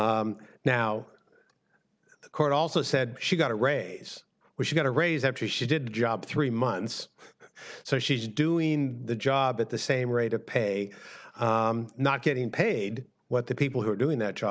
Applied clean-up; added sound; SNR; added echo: none; none; none; none.